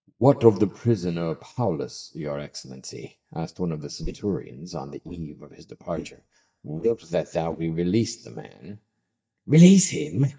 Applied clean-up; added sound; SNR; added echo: neural mask model DeepFilterNet 3.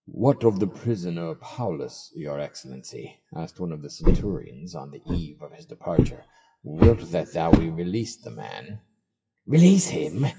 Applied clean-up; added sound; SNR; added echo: classical method WPE with log-MMSE.